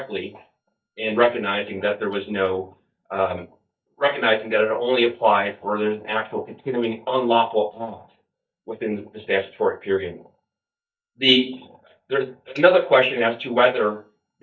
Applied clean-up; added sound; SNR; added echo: neural mask model DeepFilterNet 3.